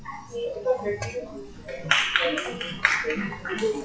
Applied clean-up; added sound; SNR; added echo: classical method WPE with log-MMSE.